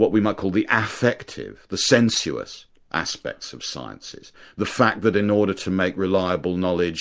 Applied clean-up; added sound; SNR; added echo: none; none; none; none.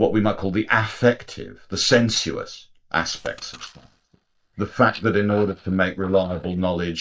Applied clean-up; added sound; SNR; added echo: neural mask model DeepFilterNet 3.